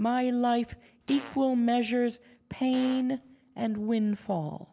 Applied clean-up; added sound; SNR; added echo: none; Fart; 18 dB; none.